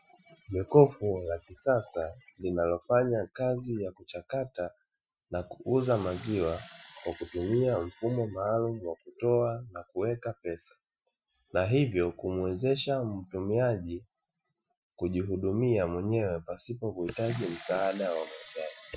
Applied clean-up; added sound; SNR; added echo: classical method Wiener filter.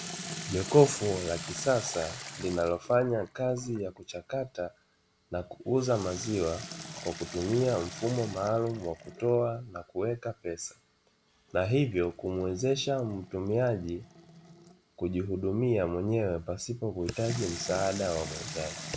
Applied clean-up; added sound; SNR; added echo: none; Sink (filling or washing) / Water tap, faucet; 13 dB; none.